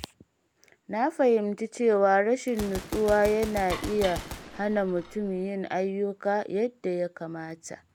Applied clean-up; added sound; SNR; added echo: none; Gunshot, gunfire + Dishes, pots, and pans; 15 dB; none.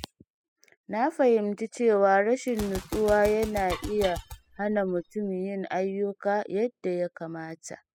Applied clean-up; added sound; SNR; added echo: classical method spectral subtraction.